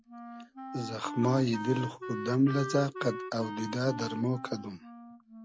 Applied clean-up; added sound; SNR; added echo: none; Wind instrument, woodwind instrument; 9 dB; none.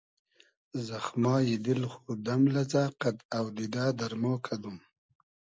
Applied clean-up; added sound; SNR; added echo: none; none; none; none.